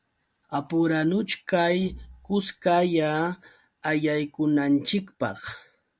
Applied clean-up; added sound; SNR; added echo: none; none; none; none.